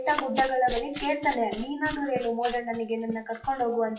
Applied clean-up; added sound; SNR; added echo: classical method WPE with log-MMSE.